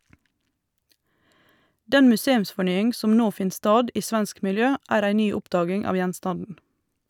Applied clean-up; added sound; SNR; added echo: none; none; none; none.